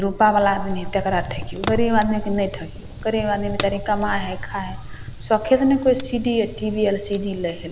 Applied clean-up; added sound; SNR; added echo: none; Fire; 7 dB; none.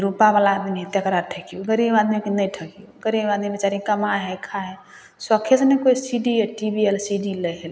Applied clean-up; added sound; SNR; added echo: none; none; none; none.